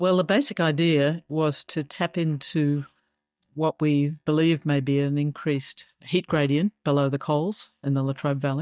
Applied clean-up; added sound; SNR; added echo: neural mask model DeepFilterNet 3.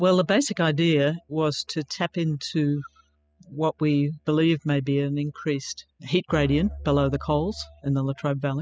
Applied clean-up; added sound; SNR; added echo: classical method spectral subtraction.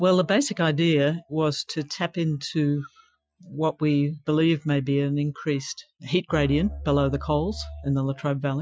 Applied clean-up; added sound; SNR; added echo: classical method Wiener filter.